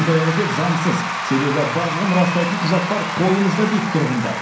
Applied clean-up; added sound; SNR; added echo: none; Applause / Crowd / Cheering; 5 dB; reverberation time 0.6 s.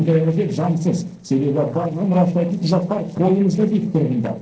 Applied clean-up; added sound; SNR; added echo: neural separator model SepFormer DNS4.